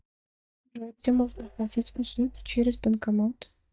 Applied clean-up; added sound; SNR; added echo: neural mask model DeepFilterNet 3.